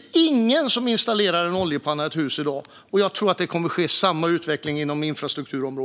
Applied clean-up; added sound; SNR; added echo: none; none; none; none.